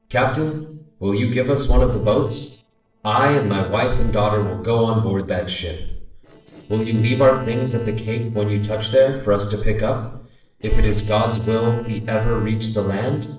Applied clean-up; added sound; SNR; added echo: neural separator model SepFormer DNS4.